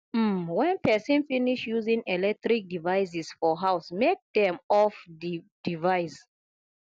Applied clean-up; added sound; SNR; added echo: none; none; none; none.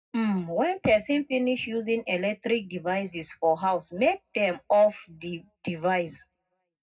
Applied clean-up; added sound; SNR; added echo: none; none; none; reverberation time 0.3 s.